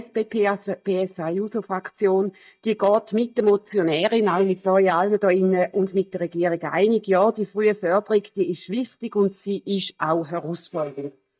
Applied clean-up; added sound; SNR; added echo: neural mask model DeepFilterNet 3.